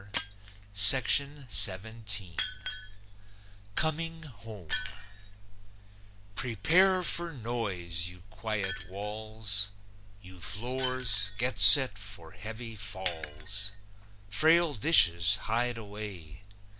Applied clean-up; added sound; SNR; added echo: none; Shatter; 13 dB; none.